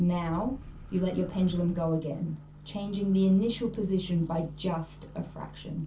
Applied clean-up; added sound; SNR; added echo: none; Microwave oven; 15 dB; reverberation time 0.2 s.